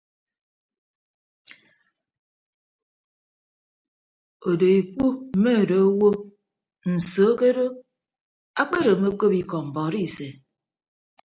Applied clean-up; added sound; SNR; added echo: neural separator model SepFormer DNS4.